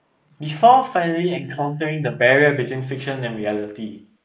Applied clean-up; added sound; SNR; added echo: neural mask model Resemble Enhance denoiser.